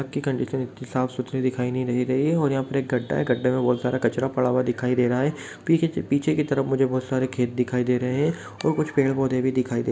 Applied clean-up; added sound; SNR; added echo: none; none; none; none.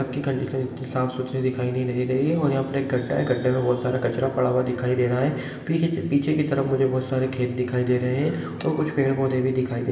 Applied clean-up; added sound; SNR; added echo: none; Guitar; 19 dB; reverberation time 2.0 s.